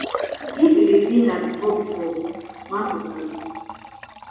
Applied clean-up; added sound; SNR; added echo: none; Liquid; 11 dB; reverberation time 1.1 s.